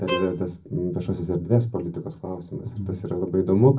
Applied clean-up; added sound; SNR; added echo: none; Bowed string instrument; 11 dB; reverberation time 0.4 s.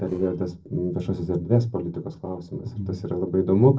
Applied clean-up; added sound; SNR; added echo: neural separator model SepFormer DNS4.